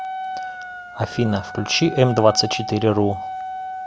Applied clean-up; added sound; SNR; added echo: none; Wind instrument, woodwind instrument; 9 dB; none.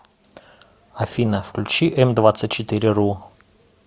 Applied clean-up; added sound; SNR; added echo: none; none; none; none.